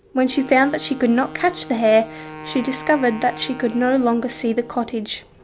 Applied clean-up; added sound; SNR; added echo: none; Wind instrument, woodwind instrument; 17 dB; none.